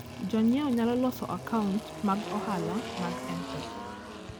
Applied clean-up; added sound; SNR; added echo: none; Engine; 8 dB; none.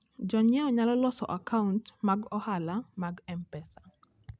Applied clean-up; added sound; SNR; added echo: none; none; none; none.